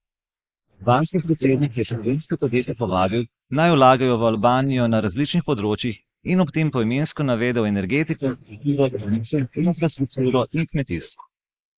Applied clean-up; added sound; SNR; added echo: neural mask model Resemble Enhance denoiser.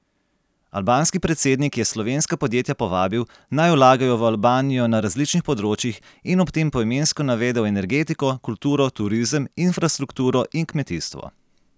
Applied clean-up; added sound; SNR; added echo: none; none; none; none.